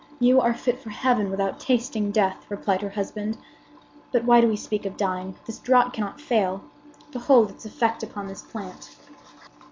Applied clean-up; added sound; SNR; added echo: none; none; none; none.